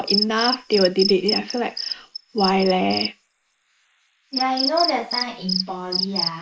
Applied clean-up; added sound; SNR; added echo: neural mask model Resemble Enhance denoiser.